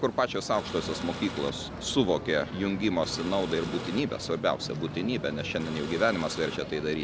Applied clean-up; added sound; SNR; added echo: none; Printer; 12 dB; none.